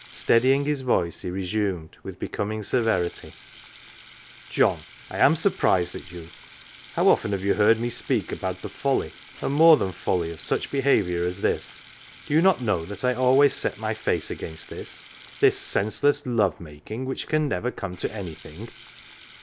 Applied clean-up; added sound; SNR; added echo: none; Sink (filling or washing) / Water tap, faucet; 19 dB; none.